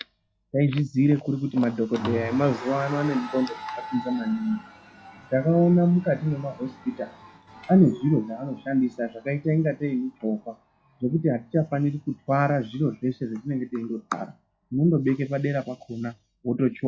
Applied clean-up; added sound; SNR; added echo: classical method log-MMSE.